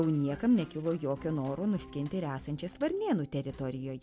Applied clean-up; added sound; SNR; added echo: none; none; none; none.